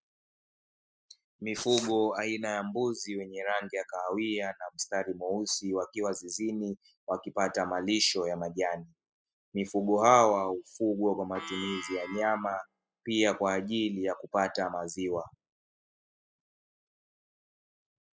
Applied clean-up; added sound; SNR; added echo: classical method spectral subtraction.